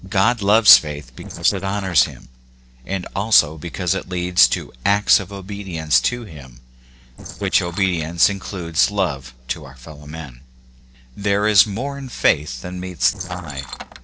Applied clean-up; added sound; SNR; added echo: neural separator model SepFormer DNS4.